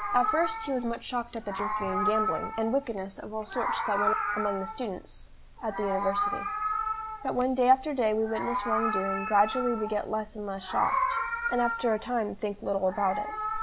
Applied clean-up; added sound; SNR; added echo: none; Meow; 3 dB; none.